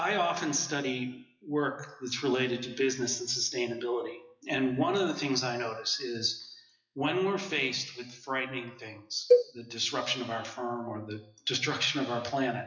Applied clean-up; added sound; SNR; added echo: classical method WPE with log-MMSE.